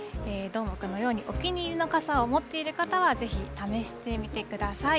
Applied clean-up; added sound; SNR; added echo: none; none; none; none.